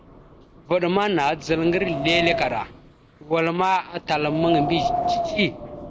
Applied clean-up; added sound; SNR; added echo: none; Wind; 5 dB; none.